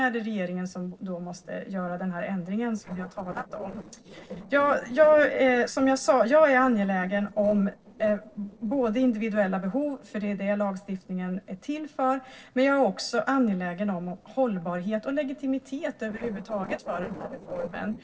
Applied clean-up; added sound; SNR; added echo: neural separator model SepFormer DNS4.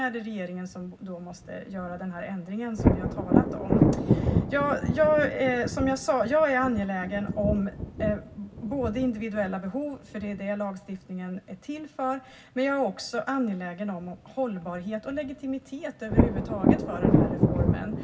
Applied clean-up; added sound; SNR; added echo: none; Thunder; -1 dB; reverberation time 0.4 s.